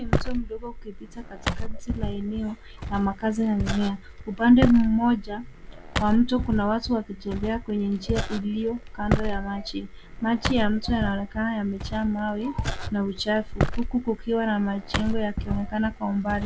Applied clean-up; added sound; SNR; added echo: none; Walk, footsteps; 4 dB; none.